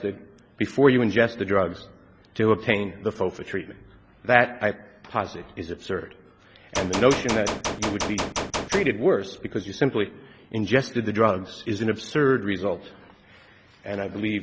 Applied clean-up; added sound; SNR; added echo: none; Gunshot, gunfire; 4 dB; none.